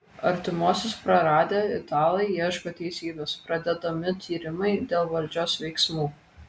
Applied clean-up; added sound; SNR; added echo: none; none; none; none.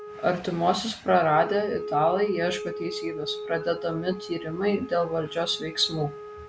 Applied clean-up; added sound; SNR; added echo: none; Wind instrument, woodwind instrument; 11 dB; none.